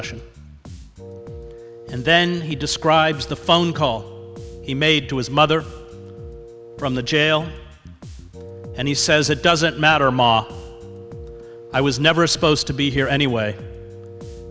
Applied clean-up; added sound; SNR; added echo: none; Wind instrument, woodwind instrument + Bass guitar; 15 dB; none.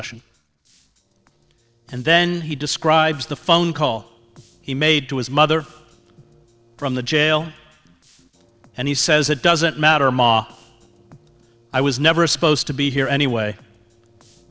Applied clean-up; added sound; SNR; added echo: neural separator model SepFormer DNS4.